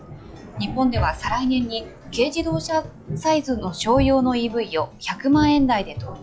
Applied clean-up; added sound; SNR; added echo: classical method log-MMSE.